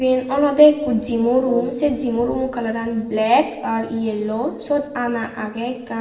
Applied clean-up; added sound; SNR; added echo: none; Brass instrument; 13 dB; reverberation time 1.1 s.